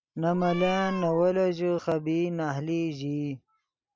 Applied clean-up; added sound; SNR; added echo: none; Meow; 11 dB; none.